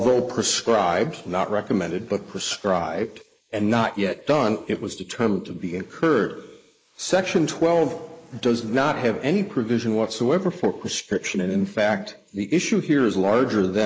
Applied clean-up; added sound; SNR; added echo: neural mask model Resemble Enhance denoiser.